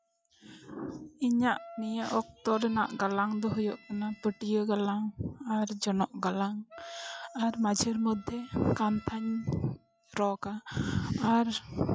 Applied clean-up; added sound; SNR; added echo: classical method log-MMSE.